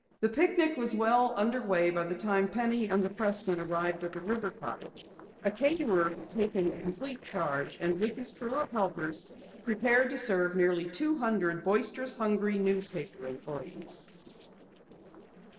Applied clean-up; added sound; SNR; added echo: neural separator model SepFormer DNS4.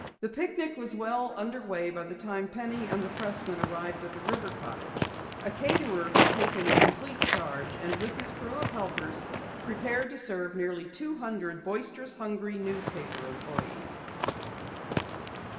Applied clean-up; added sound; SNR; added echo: none; Walk, footsteps; -1 dB; reverberation time 2.2 s.